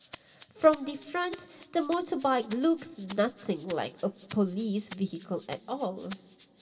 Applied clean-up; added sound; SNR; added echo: none; Rattle (instrument); 14 dB; reverberation time 3.0 s.